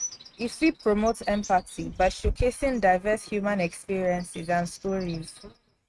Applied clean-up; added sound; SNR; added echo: neural mask model RNNoise.